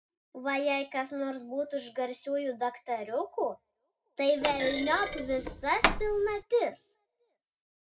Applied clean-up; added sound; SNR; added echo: none; Thump, thud; 0 dB; reverberation time 0.2 s.